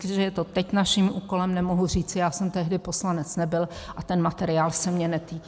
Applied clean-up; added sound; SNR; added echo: none; none; none; none.